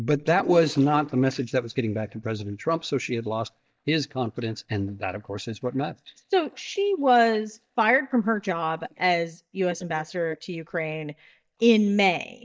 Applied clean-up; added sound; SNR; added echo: neural mask model DeepFilterNet 3.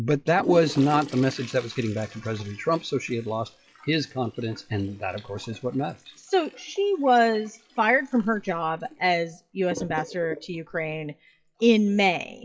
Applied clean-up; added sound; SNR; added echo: classical method WPE with log-MMSE.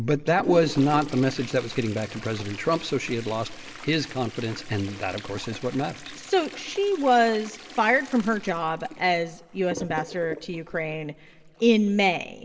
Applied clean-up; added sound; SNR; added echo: none; Toilet flush; 14 dB; reverberation time 1.6 s.